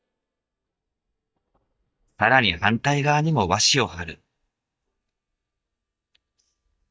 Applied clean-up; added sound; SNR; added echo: neural mask model DeepFilterNet 3.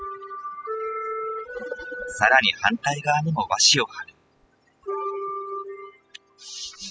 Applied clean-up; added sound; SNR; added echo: classical method spectral subtraction.